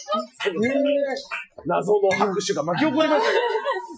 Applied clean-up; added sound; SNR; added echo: classical method Wiener filter.